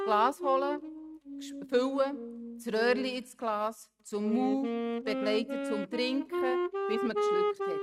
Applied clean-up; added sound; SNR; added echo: neural mask model RNNoise.